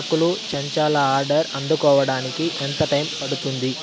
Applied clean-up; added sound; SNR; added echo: none; Bird; 9 dB; none.